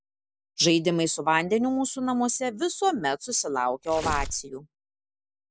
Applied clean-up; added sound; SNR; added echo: none; Tearing; 9 dB; none.